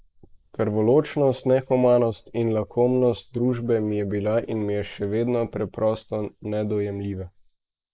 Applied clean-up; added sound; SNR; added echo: neural mask model Resemble Enhance denoiser.